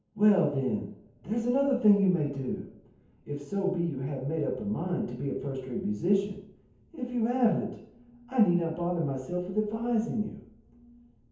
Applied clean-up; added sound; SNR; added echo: none; none; none; reverberation time 0.7 s.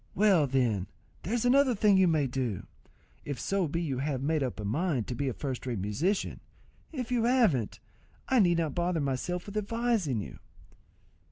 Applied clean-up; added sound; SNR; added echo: none; none; none; none.